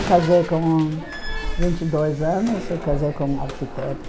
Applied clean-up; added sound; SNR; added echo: none; Slam; 6 dB; none.